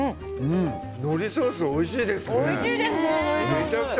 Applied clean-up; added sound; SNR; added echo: none; Ringtone; 14 dB; none.